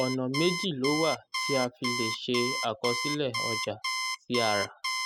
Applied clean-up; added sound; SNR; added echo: classical method spectral subtraction.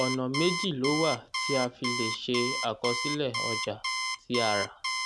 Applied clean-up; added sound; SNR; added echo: none; Alarm; 2 dB; none.